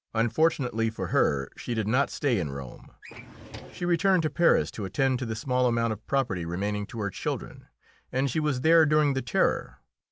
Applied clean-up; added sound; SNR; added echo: none; Drawer open or close; 17 dB; none.